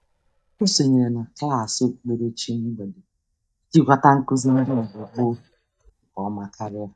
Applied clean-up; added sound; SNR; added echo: neural mask model DeepFilterNet 3.